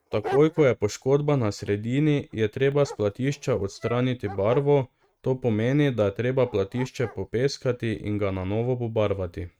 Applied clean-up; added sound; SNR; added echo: neural mask model RNNoise.